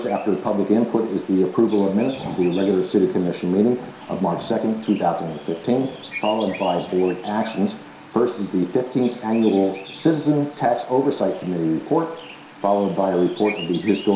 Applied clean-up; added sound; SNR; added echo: none; Bird vocalization, bird call, bird song; 20 dB; reverberation time 0.7 s.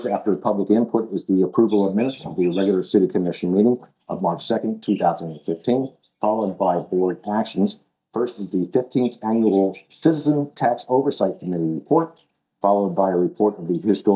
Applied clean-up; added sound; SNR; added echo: neural mask model DeepFilterNet 3.